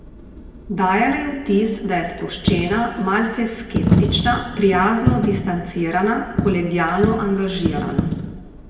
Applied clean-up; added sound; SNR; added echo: none; Coin (dropping); 4 dB; reverberation time 1.6 s.